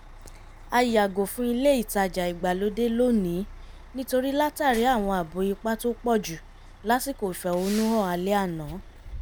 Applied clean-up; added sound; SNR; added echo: none; Truck; 17 dB; none.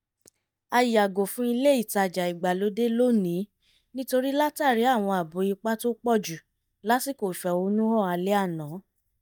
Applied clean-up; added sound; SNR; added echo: neural mask model DeepFilterNet 3.